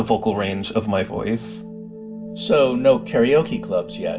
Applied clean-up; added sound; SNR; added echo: none; none; none; reverberation time 0.3 s.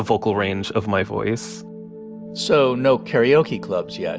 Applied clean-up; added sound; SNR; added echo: none; none; none; none.